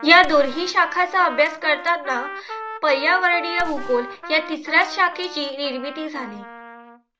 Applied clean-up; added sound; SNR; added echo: none; Trumpet + Gunshot, gunfire; 13 dB; none.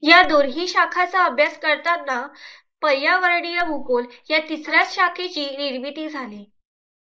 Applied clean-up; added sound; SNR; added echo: neural mask model Resemble Enhance denoiser.